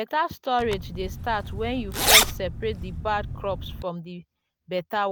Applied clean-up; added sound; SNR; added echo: none; Zipper (clothing); -3 dB; none.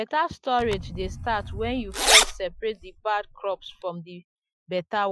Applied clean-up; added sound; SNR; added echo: classical method Wiener filter.